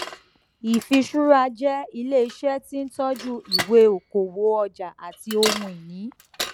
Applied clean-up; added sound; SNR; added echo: none; Bicycle; 11 dB; none.